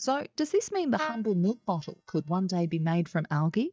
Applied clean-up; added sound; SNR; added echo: neural mask model DeepFilterNet 3.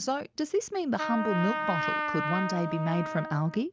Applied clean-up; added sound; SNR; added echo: none; Trumpet; 4 dB; none.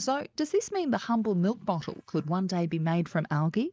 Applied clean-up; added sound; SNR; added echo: neural mask model Resemble Enhance denoiser.